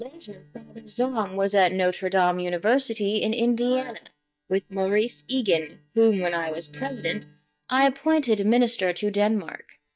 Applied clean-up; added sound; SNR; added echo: neural mask model DeepFilterNet 3.